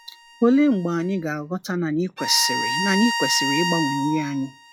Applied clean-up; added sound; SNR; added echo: classical method log-MMSE.